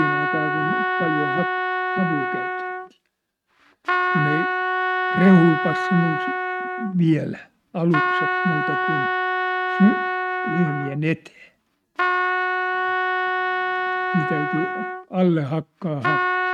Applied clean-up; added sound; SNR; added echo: neural mask model RNNoise.